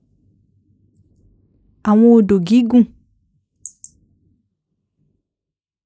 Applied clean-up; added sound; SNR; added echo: neural mask model Resemble Enhance denoiser.